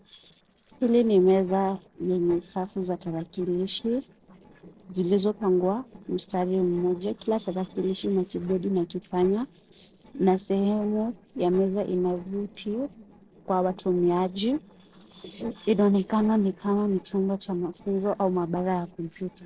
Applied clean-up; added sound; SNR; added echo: neural separator model SepFormer DNS4.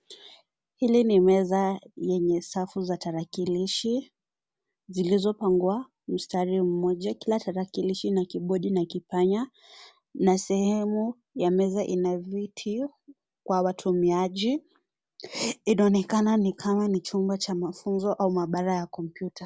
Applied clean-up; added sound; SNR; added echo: none; none; none; none.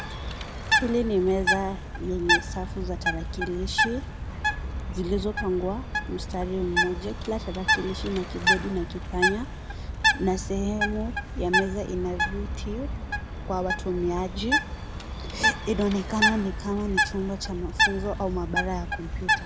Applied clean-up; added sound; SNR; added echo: none; Bird; -1 dB; none.